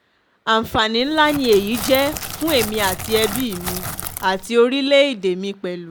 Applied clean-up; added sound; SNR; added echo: none; Crackle; 9 dB; none.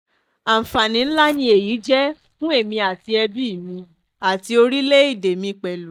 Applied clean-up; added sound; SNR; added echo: neural mask model DeepFilterNet 3.